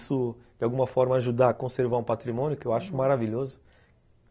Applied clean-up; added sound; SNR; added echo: none; none; none; none.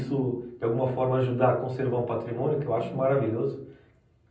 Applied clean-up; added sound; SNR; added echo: none; none; none; reverberation time 0.6 s.